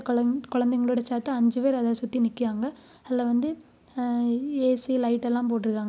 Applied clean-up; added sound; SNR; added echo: none; none; none; none.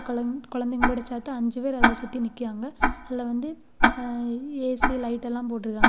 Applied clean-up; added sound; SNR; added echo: none; Tick-tock; -2 dB; none.